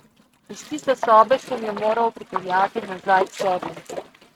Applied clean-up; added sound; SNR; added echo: neural mask model RNNoise.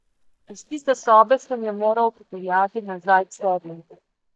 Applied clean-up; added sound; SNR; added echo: neural mask model DeepFilterNet 3.